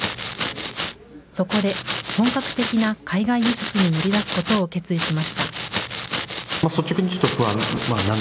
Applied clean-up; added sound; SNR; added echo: none; Domestic sounds, home sounds; 1 dB; none.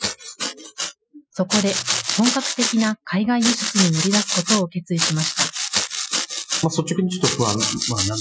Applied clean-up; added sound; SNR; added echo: classical method Wiener filter.